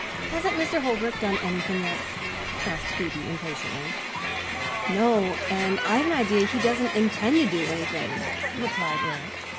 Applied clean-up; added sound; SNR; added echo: none; Crowd; 3 dB; none.